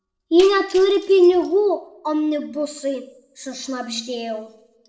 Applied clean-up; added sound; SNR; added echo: neural separator model SepFormer DNS4.